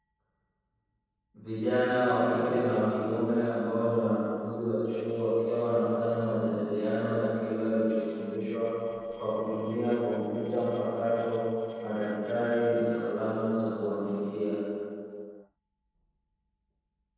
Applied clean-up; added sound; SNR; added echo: neural separator model SepFormer DNS4.